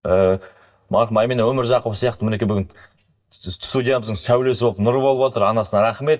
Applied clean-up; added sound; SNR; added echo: neural mask model DeepFilterNet 3.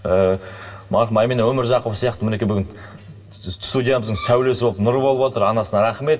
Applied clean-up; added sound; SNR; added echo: none; Bowed string instrument; 15 dB; reverberation time 1.6 s.